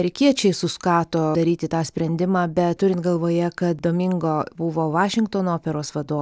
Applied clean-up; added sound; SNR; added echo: none; none; none; none.